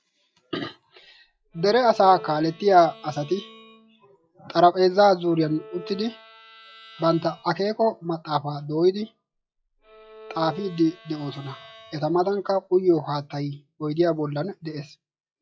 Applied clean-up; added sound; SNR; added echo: classical method log-MMSE.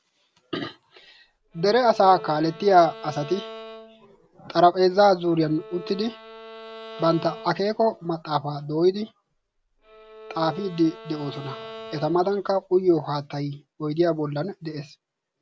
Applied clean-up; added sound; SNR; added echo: none; Bowed string instrument; 18 dB; none.